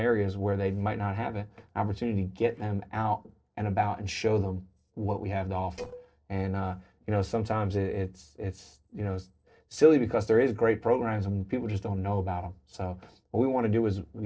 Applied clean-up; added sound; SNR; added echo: neural separator model SepFormer DNS4.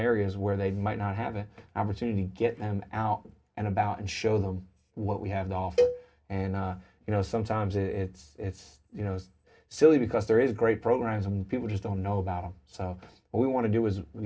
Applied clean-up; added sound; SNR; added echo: none; Cowbell; 3 dB; reverberation time 0.3 s.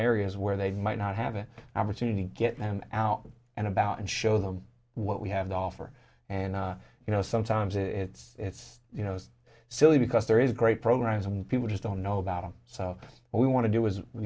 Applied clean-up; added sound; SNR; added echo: none; none; none; none.